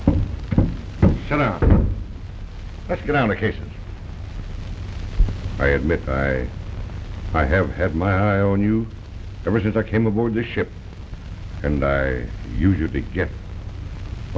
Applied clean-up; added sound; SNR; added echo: none; none; none; none.